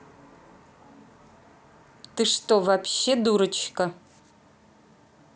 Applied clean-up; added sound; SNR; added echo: none; none; none; none.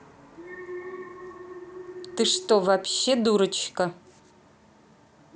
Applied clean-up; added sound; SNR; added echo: none; Alarm; 15 dB; none.